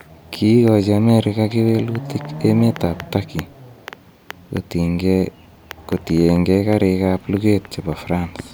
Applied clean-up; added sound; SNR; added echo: none; Chatter / Car passing by / Motorcycle / Traffic noise, roadway noise / Accelerating, revving, vroom; 18 dB; none.